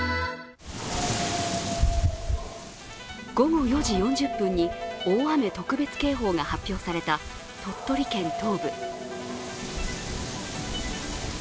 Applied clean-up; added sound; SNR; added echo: none; Dog; 9 dB; none.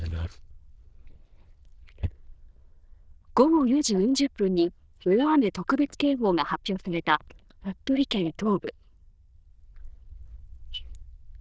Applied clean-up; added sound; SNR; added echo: neural diffusion model UNIVERSE++.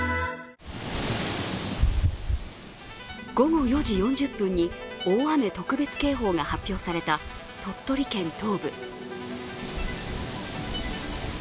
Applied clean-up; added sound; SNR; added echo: none; none; none; none.